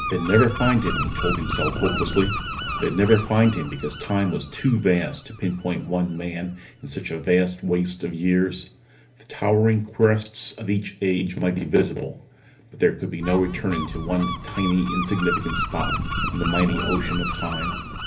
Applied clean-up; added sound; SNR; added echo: none; Gull, seagull; 7 dB; reverberation time 0.3 s.